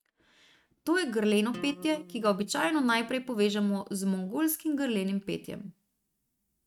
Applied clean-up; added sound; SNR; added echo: neural mask model RNNoise.